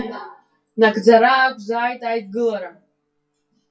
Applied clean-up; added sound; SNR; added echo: classical method WPE with log-MMSE.